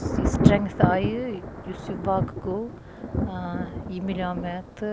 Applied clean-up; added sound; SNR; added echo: none; Thunder; -2 dB; none.